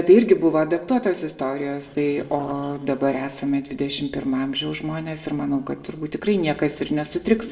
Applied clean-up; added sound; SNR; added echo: neural separator model SepFormer DNS4.